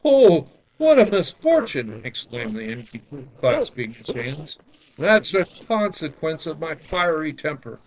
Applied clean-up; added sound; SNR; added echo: neural separator model SepFormer DNS4.